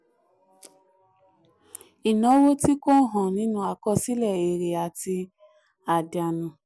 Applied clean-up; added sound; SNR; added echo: none; none; none; none.